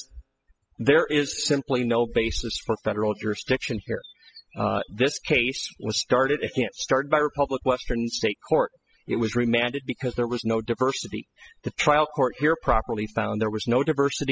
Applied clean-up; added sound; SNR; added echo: classical method spectral subtraction.